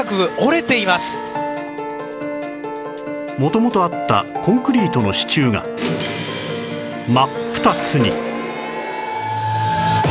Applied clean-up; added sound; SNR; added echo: none; none; none; none.